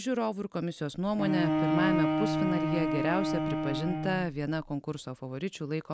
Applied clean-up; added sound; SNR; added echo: none; Bowed string instrument; -2 dB; none.